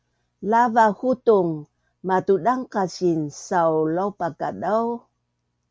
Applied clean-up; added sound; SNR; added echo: none; none; none; none.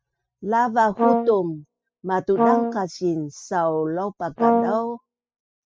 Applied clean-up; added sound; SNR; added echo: classical method spectral subtraction.